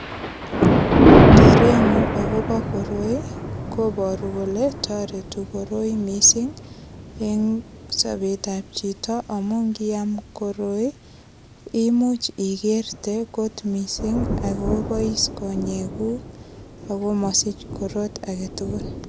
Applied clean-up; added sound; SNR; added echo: none; Thunder; -2 dB; none.